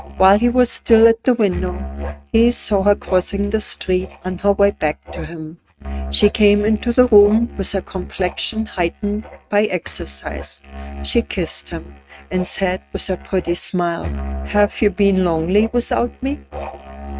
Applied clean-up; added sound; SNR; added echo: neural mask model RNNoise.